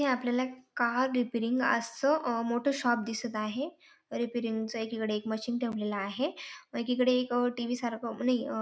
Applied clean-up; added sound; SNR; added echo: none; none; none; none.